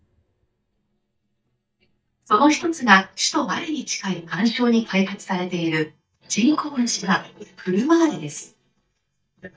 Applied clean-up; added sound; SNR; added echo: neural mask model DeepFilterNet 3.